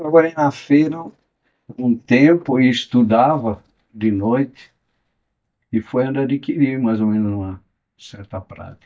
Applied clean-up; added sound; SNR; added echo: neural mask model DeepFilterNet 3.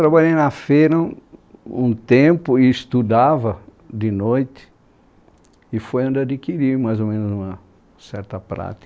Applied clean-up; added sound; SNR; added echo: none; none; none; none.